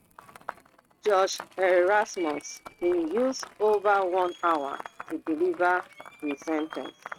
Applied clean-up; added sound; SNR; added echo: neural mask model RNNoise.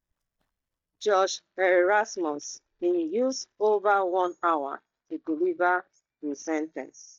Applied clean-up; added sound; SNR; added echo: neural mask model DeepFilterNet 3.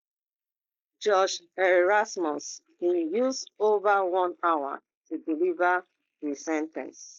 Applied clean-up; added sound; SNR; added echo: neural mask model Resemble Enhance denoiser.